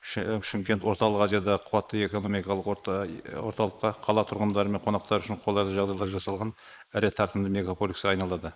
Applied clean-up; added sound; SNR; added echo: neural mask model Resemble Enhance denoiser.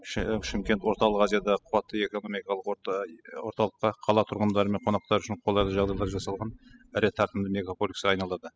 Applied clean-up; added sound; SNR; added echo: classical method spectral subtraction.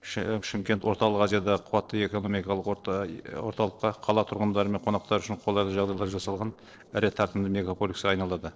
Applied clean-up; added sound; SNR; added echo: neural separator model SepFormer DNS4.